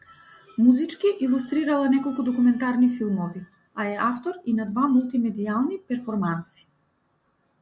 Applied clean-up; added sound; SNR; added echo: none; none; none; none.